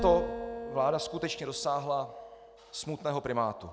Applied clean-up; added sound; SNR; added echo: none; Bass drum + Acoustic guitar; 10 dB; none.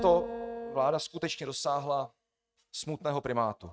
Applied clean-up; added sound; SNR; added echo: neural mask model RNNoise.